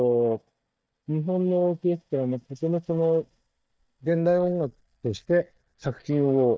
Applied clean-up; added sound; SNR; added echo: neural mask model DeepFilterNet 3.